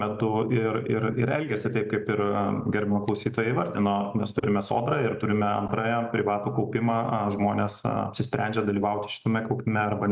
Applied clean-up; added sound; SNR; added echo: none; none; none; none.